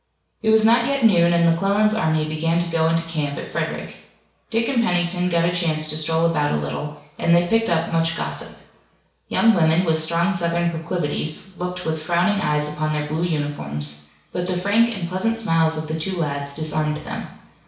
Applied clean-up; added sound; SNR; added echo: none; none; none; reverberation time 0.6 s.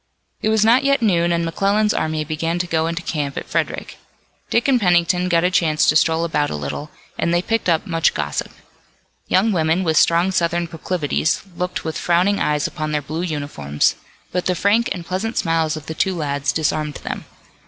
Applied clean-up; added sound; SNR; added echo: none; none; none; none.